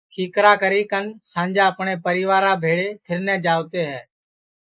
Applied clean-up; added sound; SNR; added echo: neural mask model Resemble Enhance denoiser.